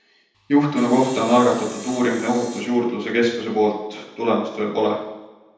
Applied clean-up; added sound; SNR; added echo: none; Sawing; 19 dB; reverberation time 0.9 s.